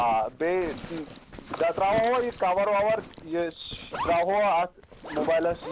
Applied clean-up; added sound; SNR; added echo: none; Zipper (clothing); 13 dB; none.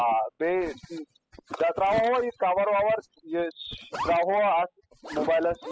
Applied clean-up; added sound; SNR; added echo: classical method spectral subtraction.